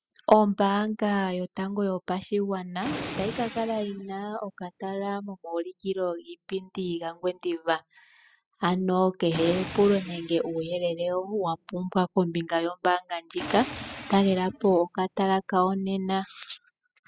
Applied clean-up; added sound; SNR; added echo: classical method spectral subtraction.